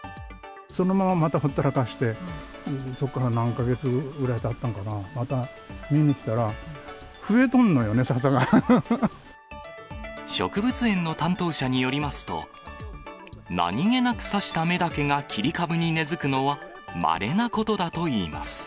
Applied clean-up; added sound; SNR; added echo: none; none; none; none.